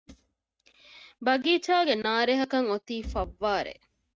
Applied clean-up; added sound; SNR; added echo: neural mask model RNNoise.